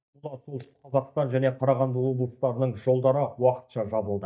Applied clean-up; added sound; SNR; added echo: neural mask model DeepFilterNet 3.